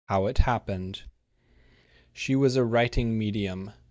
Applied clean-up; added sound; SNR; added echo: neural mask model DeepFilterNet 3.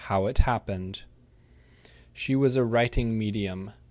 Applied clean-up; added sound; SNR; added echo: none; none; none; none.